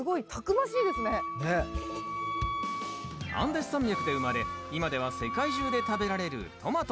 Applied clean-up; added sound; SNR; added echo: none; Wind instrument, woodwind instrument; 5 dB; none.